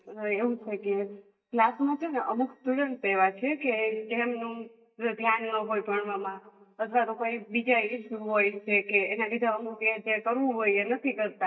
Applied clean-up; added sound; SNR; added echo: neural mask model DeepFilterNet 3.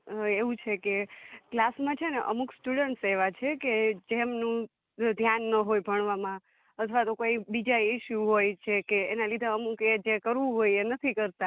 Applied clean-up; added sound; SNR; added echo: none; none; none; none.